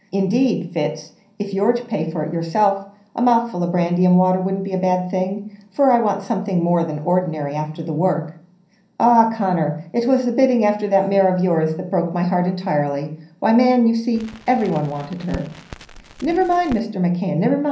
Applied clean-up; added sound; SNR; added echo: none; Crackle; 18 dB; reverberation time 0.6 s.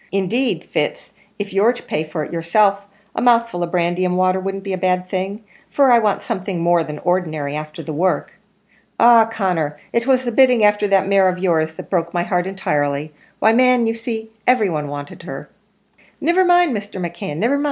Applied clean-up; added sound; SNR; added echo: none; none; none; none.